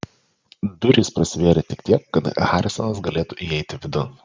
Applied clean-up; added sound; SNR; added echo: none; none; none; none.